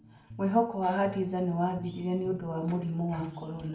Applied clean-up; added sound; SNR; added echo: none; Guitar; 18 dB; reverberation time 0.6 s.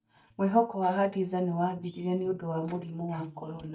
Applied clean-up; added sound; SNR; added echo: neural mask model DeepFilterNet 3.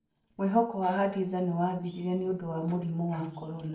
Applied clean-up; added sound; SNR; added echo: neural separator model SepFormer DNS4.